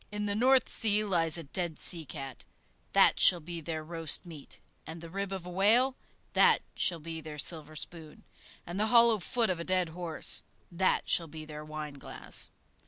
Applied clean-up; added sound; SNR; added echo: none; none; none; none.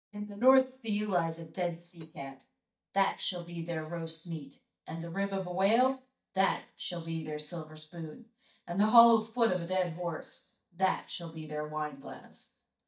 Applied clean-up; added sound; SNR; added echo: neural mask model DeepFilterNet 3.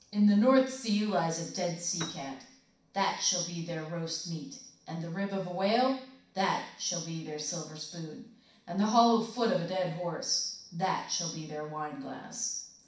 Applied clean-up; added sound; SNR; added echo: none; Piano; 16 dB; reverberation time 0.6 s.